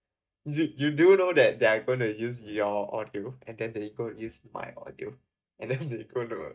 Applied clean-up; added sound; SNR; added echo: neural mask model DeepFilterNet 3.